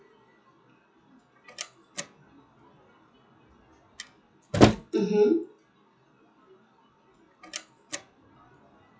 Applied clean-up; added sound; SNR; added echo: classical method WPE with log-MMSE.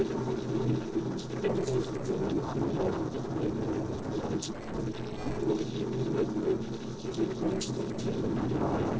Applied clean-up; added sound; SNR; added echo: neural separator model SepFormer DNS4.